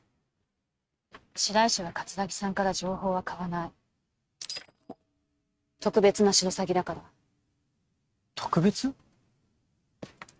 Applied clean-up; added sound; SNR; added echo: neural mask model RNNoise.